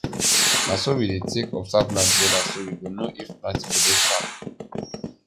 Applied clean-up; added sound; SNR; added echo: classical method log-MMSE.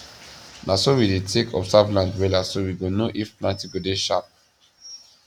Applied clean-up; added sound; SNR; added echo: none; none; none; none.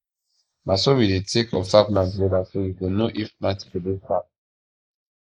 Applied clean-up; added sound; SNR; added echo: neural mask model Resemble Enhance denoiser.